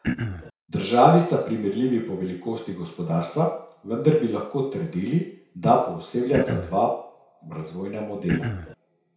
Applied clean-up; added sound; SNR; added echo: none; Cough; 4 dB; reverberation time 0.5 s.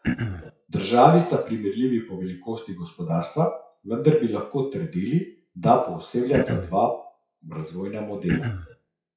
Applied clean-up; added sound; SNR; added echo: classical method WPE with log-MMSE.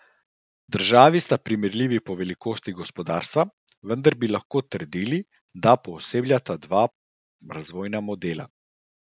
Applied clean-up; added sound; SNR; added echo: none; none; none; none.